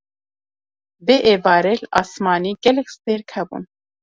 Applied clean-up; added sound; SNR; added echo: none; none; none; none.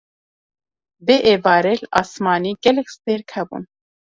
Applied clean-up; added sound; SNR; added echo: neural mask model Resemble Enhance denoiser.